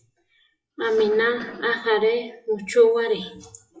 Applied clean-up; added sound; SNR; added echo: classical method WPE with log-MMSE.